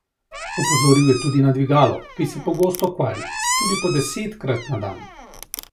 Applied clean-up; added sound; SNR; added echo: none; Squeak; 7 dB; none.